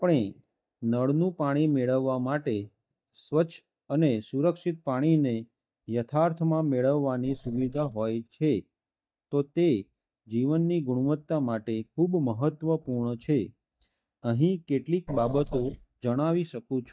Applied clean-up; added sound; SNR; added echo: neural mask model DeepFilterNet 3.